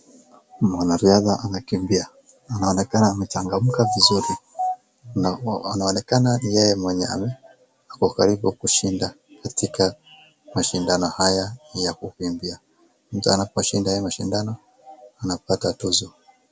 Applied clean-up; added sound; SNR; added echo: none; none; none; none.